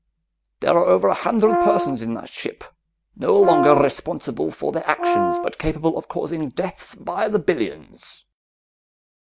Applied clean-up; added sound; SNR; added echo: none; Brass instrument; 1 dB; none.